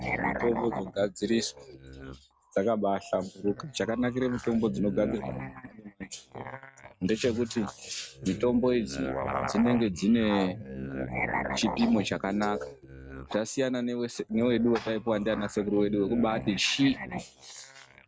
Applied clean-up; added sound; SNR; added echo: neural mask model RNNoise.